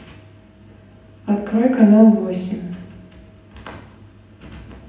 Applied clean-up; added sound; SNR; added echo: none; none; none; reverberation time 0.9 s.